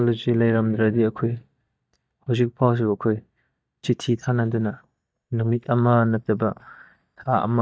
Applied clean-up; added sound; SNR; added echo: neural mask model DeepFilterNet 3.